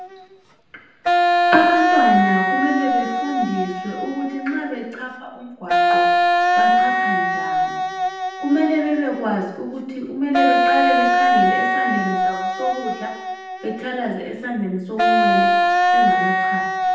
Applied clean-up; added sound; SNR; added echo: none; Wind instrument, woodwind instrument; -5 dB; reverberation time 0.9 s.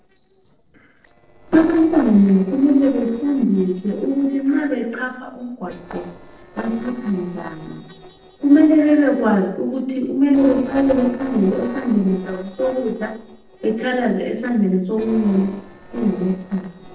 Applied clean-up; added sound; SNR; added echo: neural separator model SepFormer DNS4.